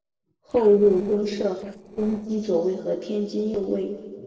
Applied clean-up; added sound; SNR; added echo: neural separator model SepFormer DNS4.